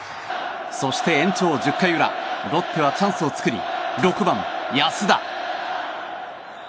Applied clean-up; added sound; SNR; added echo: none; Gunshot, gunfire; 19 dB; none.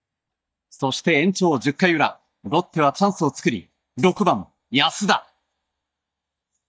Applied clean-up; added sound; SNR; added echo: neural mask model DeepFilterNet 3.